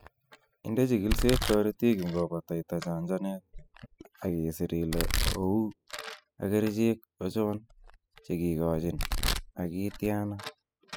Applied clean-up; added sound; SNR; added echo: classical method spectral subtraction.